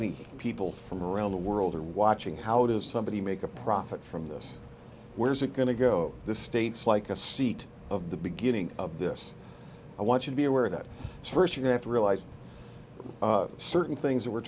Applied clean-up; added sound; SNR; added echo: none; none; none; none.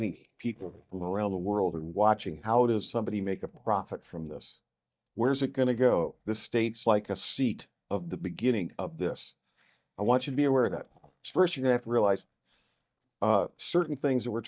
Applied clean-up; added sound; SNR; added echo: neural mask model DeepFilterNet 3.